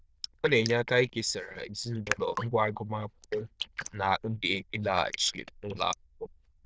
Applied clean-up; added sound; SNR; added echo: neural diffusion model UNIVERSE++.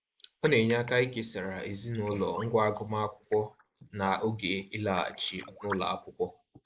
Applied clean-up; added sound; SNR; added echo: neural mask model Resemble Enhance denoiser.